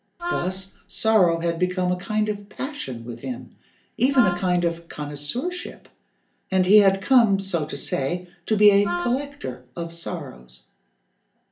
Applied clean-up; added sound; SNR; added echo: none; Wind instrument, woodwind instrument; 9 dB; reverberation time 0.3 s.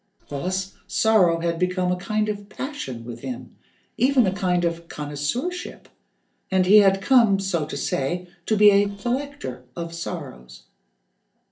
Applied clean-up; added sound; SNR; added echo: neural separator model SepFormer DNS4.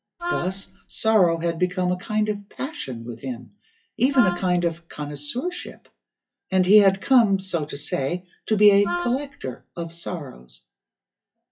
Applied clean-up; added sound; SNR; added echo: classical method WPE with log-MMSE.